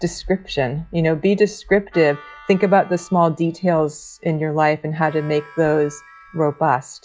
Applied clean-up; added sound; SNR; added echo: classical method log-MMSE.